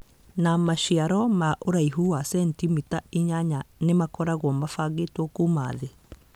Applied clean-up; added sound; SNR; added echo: none; none; none; none.